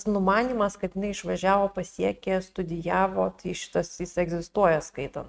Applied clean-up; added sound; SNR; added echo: neural mask model RNNoise.